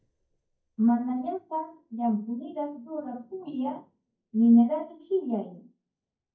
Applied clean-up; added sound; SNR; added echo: neural mask model DeepFilterNet 3.